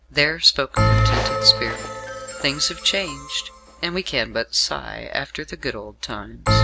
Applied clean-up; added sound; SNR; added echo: none; Bell; 1 dB; none.